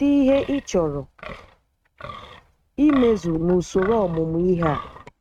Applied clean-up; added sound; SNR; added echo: neural mask model RNNoise.